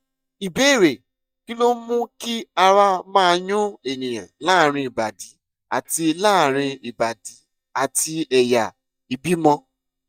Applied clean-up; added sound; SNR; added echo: neural mask model DeepFilterNet 3.